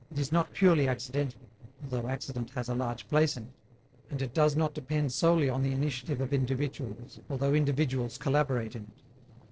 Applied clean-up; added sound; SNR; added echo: neural separator model SepFormer DNS4.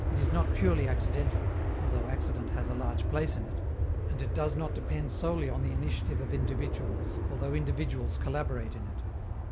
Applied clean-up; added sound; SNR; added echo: none; Aircraft; -5 dB; none.